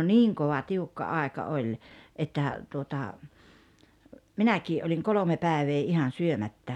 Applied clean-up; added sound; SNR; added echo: none; none; none; none.